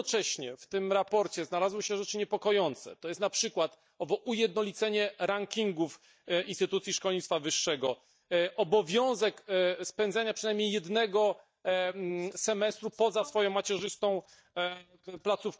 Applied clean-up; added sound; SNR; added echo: neural mask model DeepFilterNet 3.